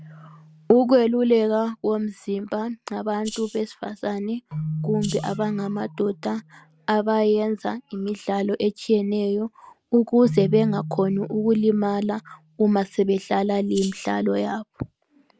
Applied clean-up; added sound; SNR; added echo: none; Rattle (instrument) + Keyboard (musical); 14 dB; none.